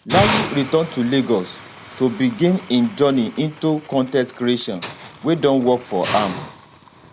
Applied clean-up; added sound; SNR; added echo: none; Hiss; 10 dB; none.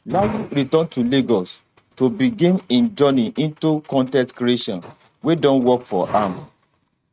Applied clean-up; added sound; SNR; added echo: neural mask model RNNoise.